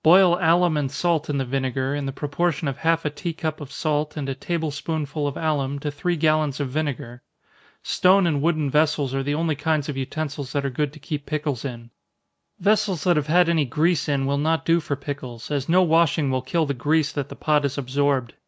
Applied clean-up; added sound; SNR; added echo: none; none; none; none.